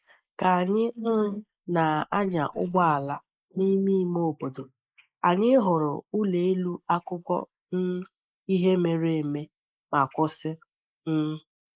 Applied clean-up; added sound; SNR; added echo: neural mask model Resemble Enhance denoiser.